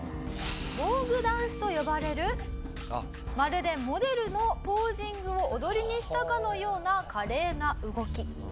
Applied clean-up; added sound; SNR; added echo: none; Piano; 15 dB; none.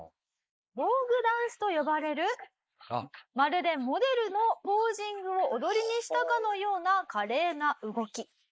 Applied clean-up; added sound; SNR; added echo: neural mask model Resemble Enhance denoiser.